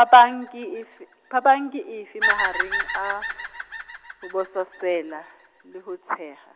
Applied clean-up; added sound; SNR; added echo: none; Bird vocalization, bird call, bird song; 8 dB; none.